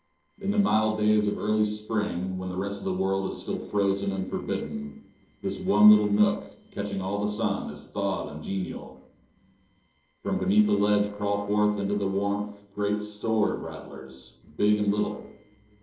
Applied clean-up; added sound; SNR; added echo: neural separator model SepFormer DNS4.